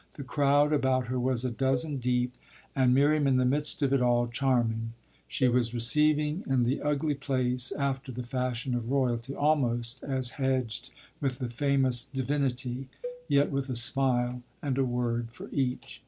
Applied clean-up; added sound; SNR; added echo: none; Cowbell; 17 dB; none.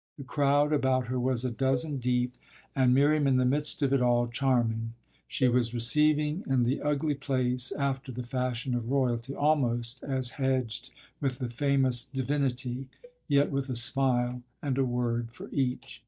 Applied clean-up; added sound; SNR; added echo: neural mask model DeepFilterNet 3.